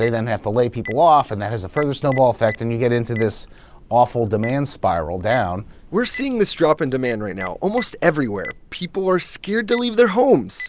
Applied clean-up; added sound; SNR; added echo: none; Telephone; 19 dB; none.